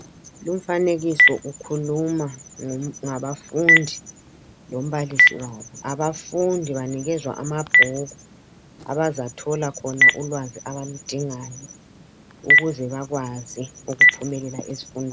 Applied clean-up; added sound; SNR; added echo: none; Telephone; -4 dB; none.